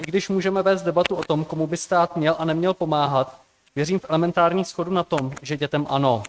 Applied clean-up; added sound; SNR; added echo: neural mask model RNNoise.